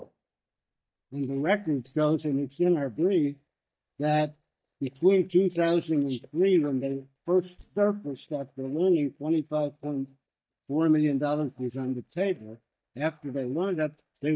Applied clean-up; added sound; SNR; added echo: neural mask model DeepFilterNet 3.